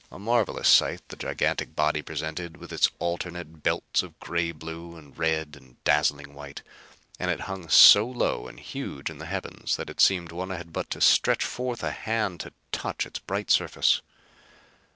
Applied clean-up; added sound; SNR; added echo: none; none; none; none.